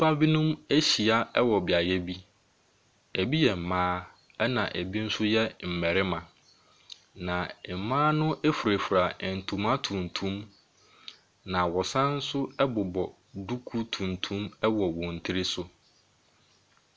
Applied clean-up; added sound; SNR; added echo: none; none; none; none.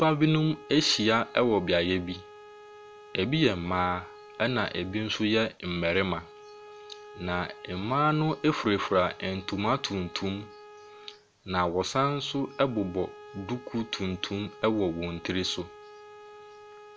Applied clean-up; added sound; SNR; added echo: none; Bowed string instrument; 20 dB; none.